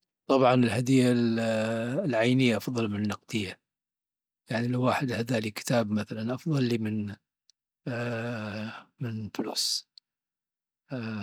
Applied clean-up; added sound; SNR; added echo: none; none; none; none.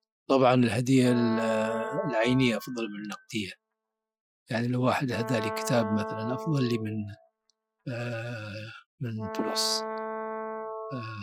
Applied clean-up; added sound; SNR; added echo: classical method Wiener filter.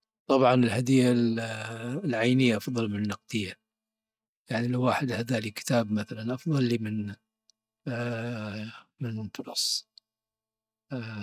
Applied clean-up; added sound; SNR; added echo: neural mask model DeepFilterNet 3.